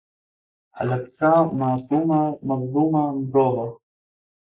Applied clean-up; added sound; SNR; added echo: neural mask model Resemble Enhance denoiser.